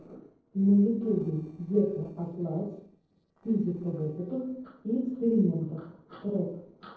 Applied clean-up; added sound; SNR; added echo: neural separator model SepFormer DNS4.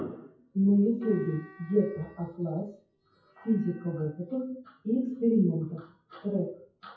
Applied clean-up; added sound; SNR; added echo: classical method WPE with log-MMSE.